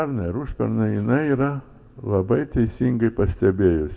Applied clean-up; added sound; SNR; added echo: none; none; none; reverberation time 0.4 s.